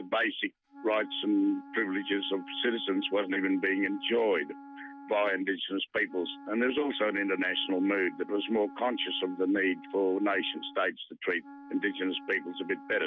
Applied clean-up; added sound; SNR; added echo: none; Wind instrument, woodwind instrument; 17 dB; none.